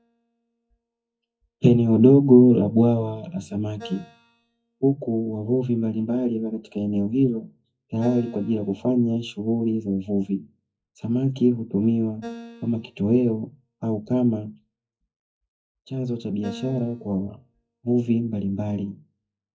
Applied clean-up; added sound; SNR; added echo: classical method WPE with log-MMSE.